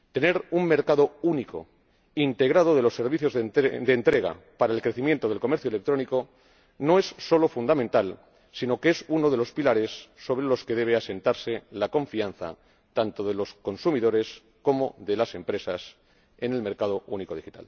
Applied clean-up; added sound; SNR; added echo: none; none; none; none.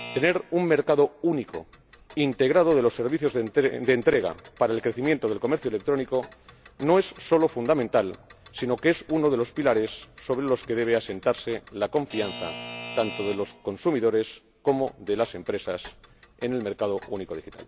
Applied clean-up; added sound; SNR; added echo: none; Alarm / Clock; 20 dB; none.